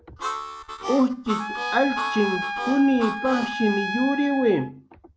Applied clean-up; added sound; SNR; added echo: none; Harmonica + Trumpet; 6 dB; none.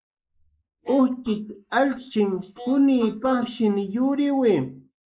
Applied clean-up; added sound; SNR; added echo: neural mask model Resemble Enhance denoiser.